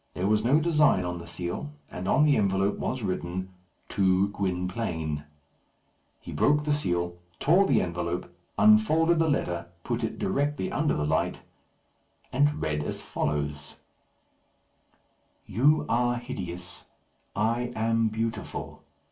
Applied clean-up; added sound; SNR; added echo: none; none; none; reverberation time 0.2 s.